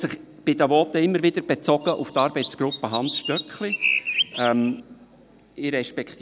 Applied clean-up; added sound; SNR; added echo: none; Chirp, tweet; 5 dB; none.